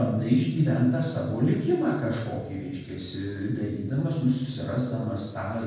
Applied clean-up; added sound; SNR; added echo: none; none; none; reverberation time 1.2 s.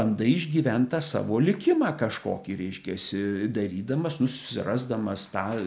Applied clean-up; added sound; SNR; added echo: none; none; none; none.